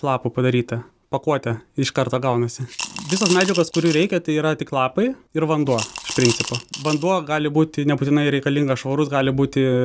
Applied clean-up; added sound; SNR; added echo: none; Coin (dropping) / Glass; 9 dB; none.